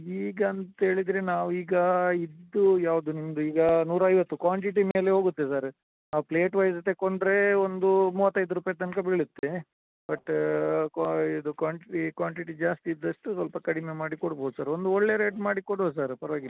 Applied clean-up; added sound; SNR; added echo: none; none; none; none.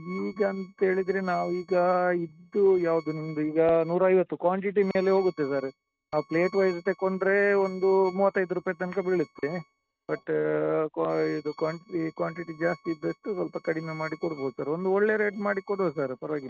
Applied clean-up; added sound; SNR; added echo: neural mask model RNNoise.